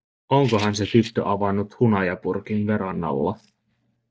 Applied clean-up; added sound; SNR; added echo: neural mask model DeepFilterNet 3.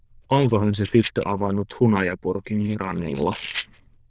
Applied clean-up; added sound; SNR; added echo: neural diffusion model UNIVERSE++.